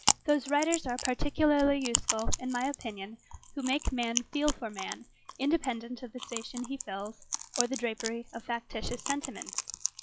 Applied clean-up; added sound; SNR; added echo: classical method log-MMSE.